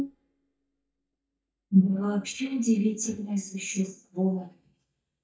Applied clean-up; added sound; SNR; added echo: neural mask model DeepFilterNet 3.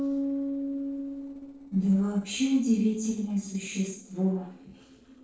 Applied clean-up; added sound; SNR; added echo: neural separator model SepFormer DNS4.